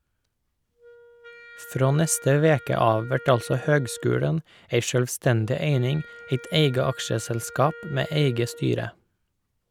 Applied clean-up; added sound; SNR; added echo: none; Wind instrument, woodwind instrument; 19 dB; none.